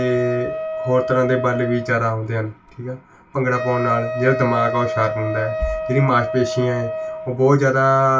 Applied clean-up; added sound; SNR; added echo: none; Wind instrument, woodwind instrument; 7 dB; reverberation time 0.2 s.